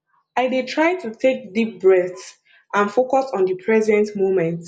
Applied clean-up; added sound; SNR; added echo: none; none; none; none.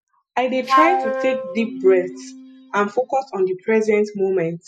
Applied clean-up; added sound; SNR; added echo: classical method spectral subtraction.